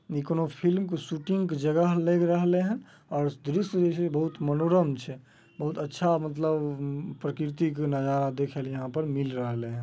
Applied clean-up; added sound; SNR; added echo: none; none; none; none.